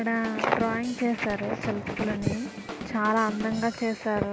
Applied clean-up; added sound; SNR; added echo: none; Drum / Drum kit; 11 dB; none.